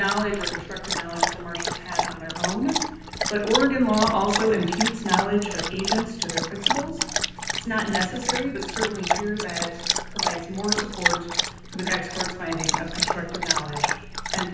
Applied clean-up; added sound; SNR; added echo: none; Dog; 1 dB; reverberation time 0.9 s.